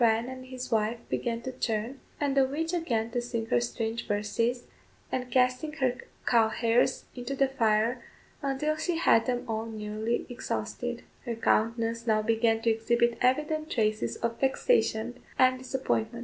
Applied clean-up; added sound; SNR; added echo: none; none; none; none.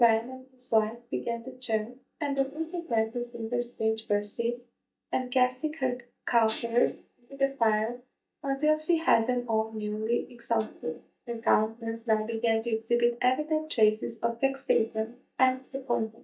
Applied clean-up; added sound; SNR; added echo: neural mask model DeepFilterNet 3.